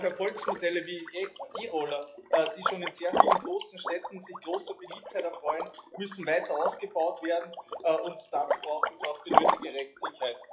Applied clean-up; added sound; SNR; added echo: classical method WPE with log-MMSE.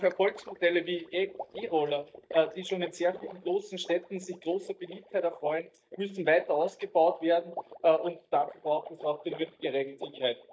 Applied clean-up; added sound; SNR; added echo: neural mask model DeepFilterNet 3.